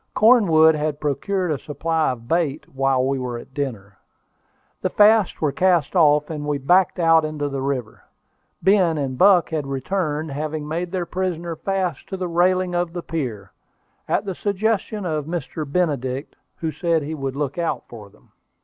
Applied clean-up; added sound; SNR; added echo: none; none; none; none.